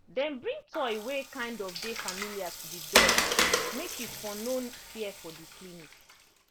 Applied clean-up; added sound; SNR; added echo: none; Water; -5 dB; none.